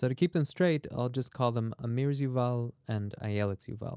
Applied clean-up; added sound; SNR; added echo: none; none; none; none.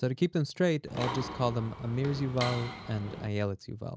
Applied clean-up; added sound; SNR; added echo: none; Mechanisms; 8 dB; none.